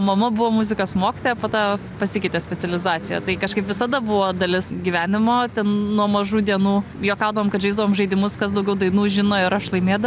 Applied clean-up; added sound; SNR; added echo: none; none; none; none.